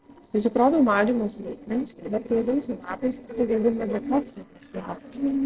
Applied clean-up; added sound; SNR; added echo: neural separator model SepFormer DNS4.